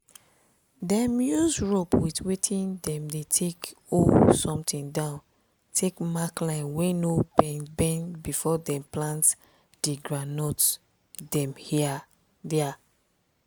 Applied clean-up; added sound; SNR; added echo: none; none; none; none.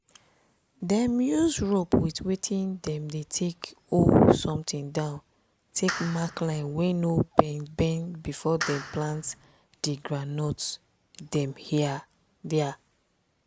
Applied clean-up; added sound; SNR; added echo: none; Clapping; 11 dB; none.